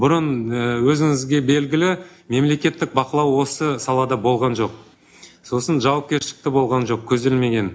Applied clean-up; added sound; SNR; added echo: none; none; none; none.